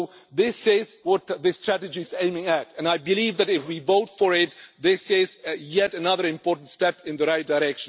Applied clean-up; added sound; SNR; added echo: none; none; none; none.